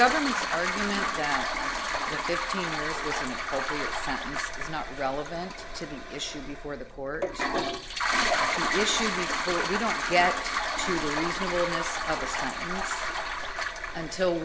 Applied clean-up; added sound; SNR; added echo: none; Toilet flush; -1 dB; none.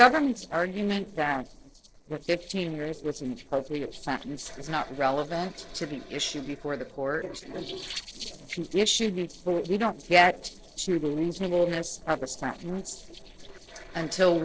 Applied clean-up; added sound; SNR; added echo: neural separator model SepFormer DNS4.